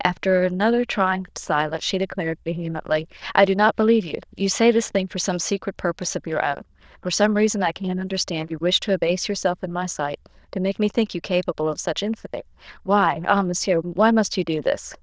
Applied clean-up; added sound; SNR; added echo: neural diffusion model UNIVERSE++.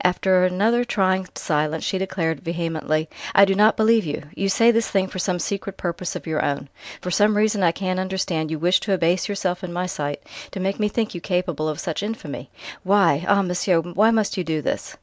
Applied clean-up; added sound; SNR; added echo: none; none; none; none.